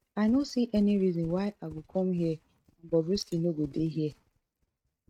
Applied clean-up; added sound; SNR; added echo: neural mask model RNNoise.